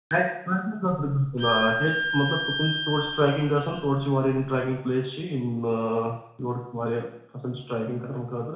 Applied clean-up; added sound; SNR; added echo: none; Bowed string instrument; 5 dB; reverberation time 0.7 s.